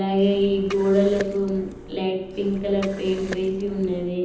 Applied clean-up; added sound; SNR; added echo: none; Liquid; 16 dB; reverberation time 1.3 s.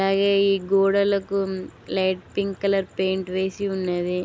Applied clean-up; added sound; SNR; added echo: none; none; none; none.